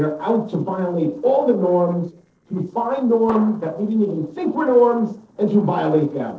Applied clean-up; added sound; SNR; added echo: neural separator model SepFormer DNS4.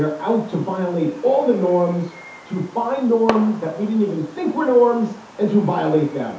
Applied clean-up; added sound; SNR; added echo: none; Fireworks; 16 dB; reverberation time 0.5 s.